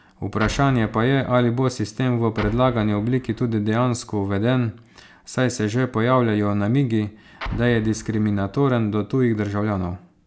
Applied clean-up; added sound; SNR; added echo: none; Explosion; 15 dB; none.